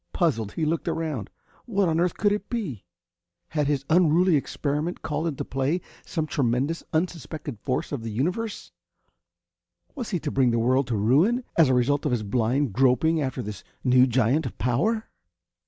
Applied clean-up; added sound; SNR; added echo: none; none; none; none.